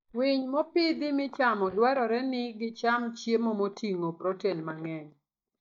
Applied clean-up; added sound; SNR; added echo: neural mask model DeepFilterNet 3.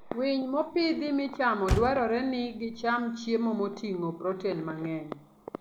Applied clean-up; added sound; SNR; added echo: none; Motor vehicle (road); 11 dB; none.